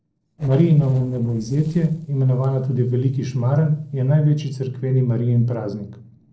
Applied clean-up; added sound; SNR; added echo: neural separator model SepFormer DNS4.